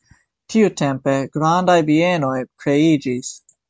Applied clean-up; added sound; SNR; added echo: none; none; none; none.